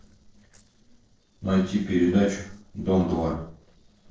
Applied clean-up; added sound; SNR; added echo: neural separator model SepFormer DNS4.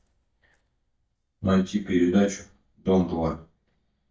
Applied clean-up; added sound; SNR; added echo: neural mask model DeepFilterNet 3.